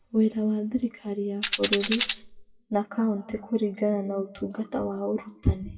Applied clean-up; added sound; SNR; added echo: classical method WPE with log-MMSE.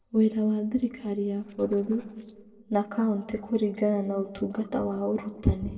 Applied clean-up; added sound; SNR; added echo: neural separator model SepFormer DNS4.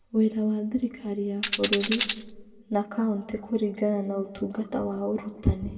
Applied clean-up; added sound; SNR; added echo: none; Tambourine; 3 dB; reverberation time 1.1 s.